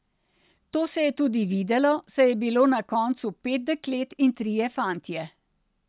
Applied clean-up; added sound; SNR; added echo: none; none; none; none.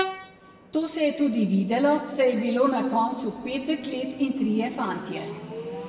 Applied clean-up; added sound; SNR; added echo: none; Train; 13 dB; reverberation time 1.6 s.